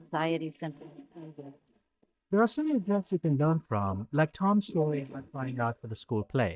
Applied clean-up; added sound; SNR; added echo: neural mask model DeepFilterNet 3.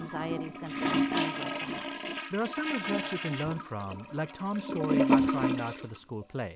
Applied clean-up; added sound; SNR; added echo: none; Toilet flush / Gurgling; -4 dB; none.